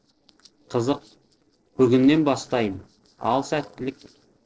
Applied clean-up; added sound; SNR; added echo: neural separator model SepFormer DNS4.